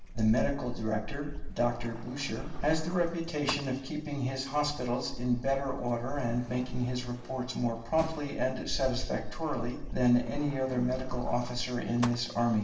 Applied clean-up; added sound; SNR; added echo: none; Sliding door; 6 dB; reverberation time 0.9 s.